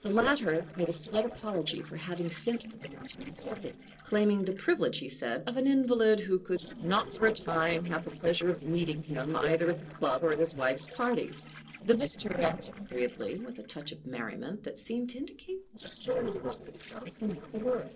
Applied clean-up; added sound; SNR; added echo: neural separator model SepFormer DNS4.